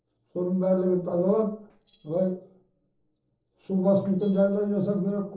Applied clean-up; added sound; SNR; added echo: neural separator model SepFormer DNS4.